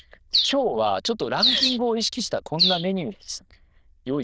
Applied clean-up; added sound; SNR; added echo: neural diffusion model UNIVERSE++.